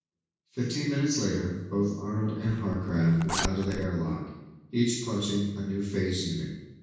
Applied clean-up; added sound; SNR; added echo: none; Zipper (clothing); 7 dB; reverberation time 1.2 s.